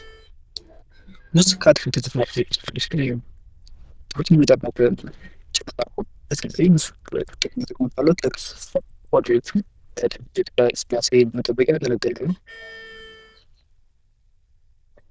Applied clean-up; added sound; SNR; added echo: neural diffusion model UNIVERSE++.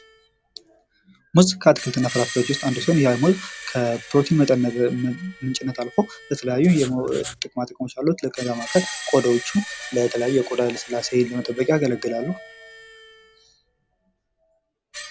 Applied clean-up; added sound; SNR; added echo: none; Screech + Writing; 15 dB; none.